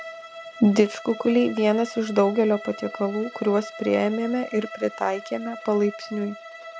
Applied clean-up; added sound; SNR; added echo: none; Bowed string instrument; 15 dB; none.